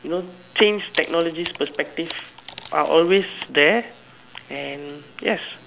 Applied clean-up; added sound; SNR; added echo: none; Wood; 17 dB; none.